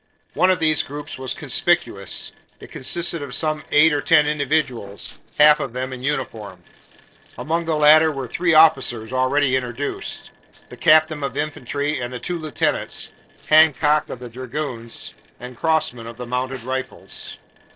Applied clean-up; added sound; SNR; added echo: neural separator model SepFormer DNS4.